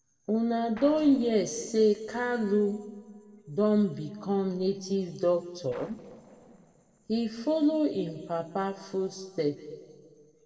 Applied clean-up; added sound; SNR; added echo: neural separator model SepFormer DNS4.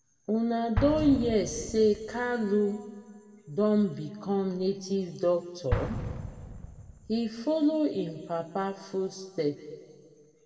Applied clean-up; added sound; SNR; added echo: none; Explosion; 11 dB; reverberation time 1.5 s.